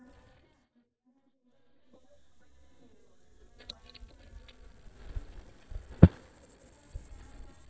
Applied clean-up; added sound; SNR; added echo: neural mask model DeepFilterNet 3.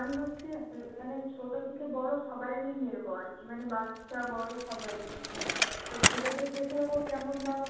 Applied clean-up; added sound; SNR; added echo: none; Bicycle; 2 dB; reverberation time 1.2 s.